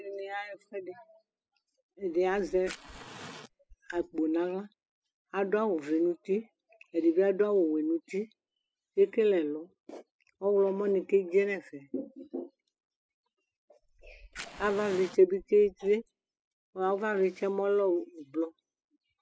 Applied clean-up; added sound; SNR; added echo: classical method spectral subtraction.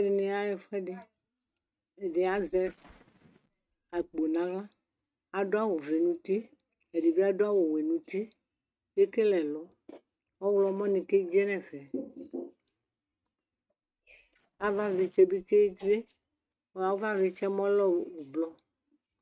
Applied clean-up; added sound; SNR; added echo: neural mask model RNNoise.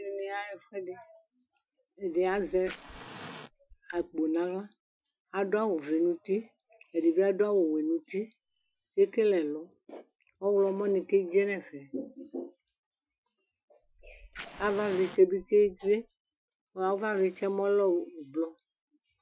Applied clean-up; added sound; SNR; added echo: classical method Wiener filter.